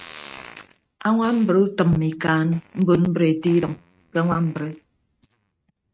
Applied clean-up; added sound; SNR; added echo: neural mask model RNNoise.